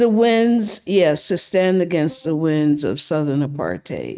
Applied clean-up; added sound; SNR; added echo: neural mask model RNNoise.